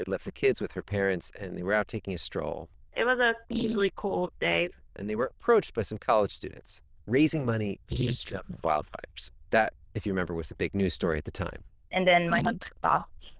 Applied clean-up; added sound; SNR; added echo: neural diffusion model UNIVERSE++.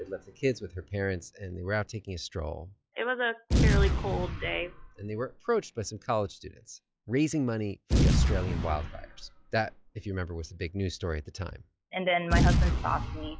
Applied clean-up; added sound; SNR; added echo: classical method log-MMSE.